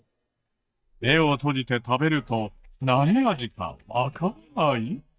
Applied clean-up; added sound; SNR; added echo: neural mask model DeepFilterNet 3.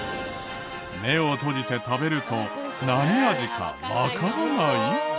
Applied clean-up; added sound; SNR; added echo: none; none; none; none.